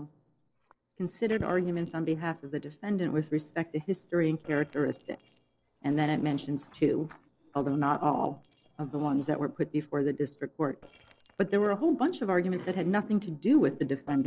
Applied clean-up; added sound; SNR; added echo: neural separator model SepFormer DNS4.